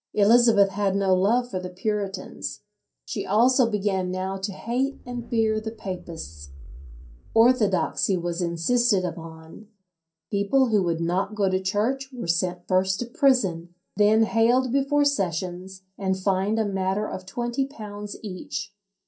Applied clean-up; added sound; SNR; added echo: none; Zipper (clothing); 18 dB; reverberation time 0.3 s.